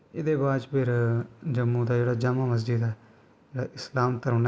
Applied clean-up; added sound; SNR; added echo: none; none; none; none.